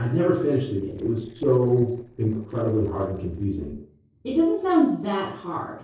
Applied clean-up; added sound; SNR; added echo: neural separator model SepFormer DNS4.